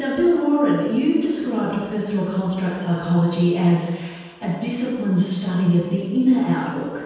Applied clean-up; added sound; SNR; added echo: none; none; none; reverberation time 1.2 s.